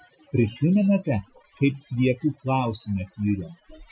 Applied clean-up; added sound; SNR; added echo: classical method Wiener filter.